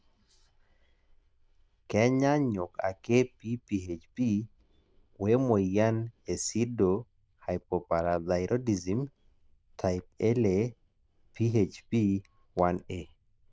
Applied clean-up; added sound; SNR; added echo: neural diffusion model UNIVERSE++.